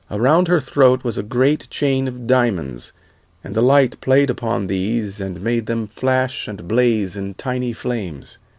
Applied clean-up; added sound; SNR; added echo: none; none; none; none.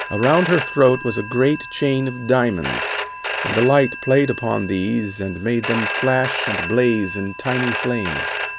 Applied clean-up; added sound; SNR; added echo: none; Telephone; 7 dB; none.